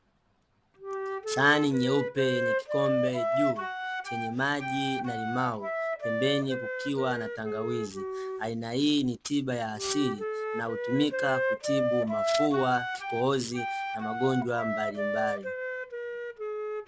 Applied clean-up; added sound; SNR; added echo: none; Wind instrument, woodwind instrument; 2 dB; none.